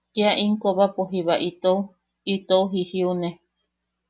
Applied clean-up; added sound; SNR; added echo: none; none; none; none.